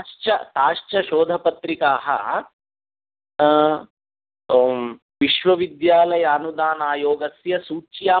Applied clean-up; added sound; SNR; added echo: none; none; none; none.